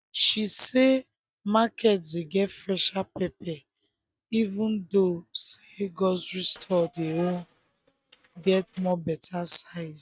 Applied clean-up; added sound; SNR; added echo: neural mask model RNNoise.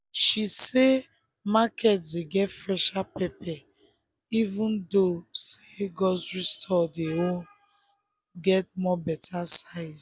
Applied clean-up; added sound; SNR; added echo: none; none; none; none.